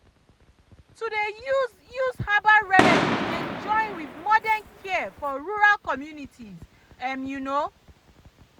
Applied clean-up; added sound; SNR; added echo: none; Fireworks; 1 dB; none.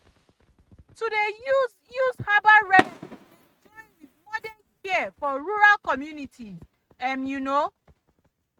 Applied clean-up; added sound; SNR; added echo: neural mask model RNNoise.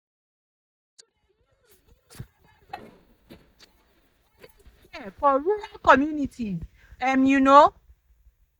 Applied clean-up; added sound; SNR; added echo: neural mask model DeepFilterNet 3.